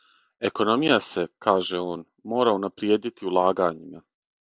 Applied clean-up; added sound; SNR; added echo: none; none; none; none.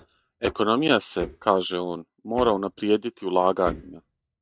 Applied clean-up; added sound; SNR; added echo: neural mask model RNNoise.